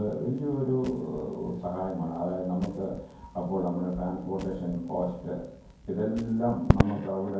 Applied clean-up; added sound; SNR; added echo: none; Crackle; 5 dB; reverberation time 0.9 s.